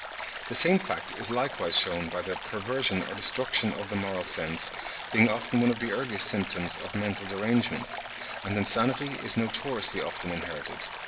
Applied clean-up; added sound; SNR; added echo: none; Stream; 11 dB; reverberation time 1.6 s.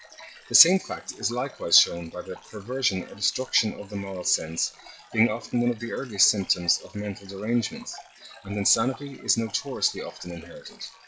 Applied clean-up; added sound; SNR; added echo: classical method WPE with log-MMSE.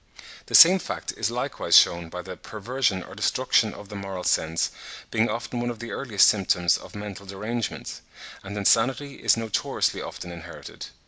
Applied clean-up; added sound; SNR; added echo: none; none; none; none.